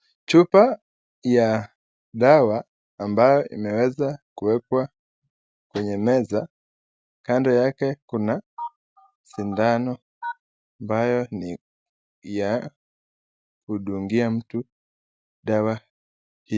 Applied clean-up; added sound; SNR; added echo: none; none; none; none.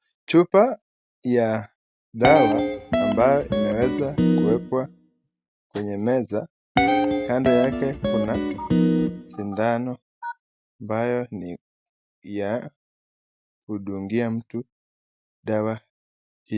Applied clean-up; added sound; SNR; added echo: none; Guitar; -1 dB; none.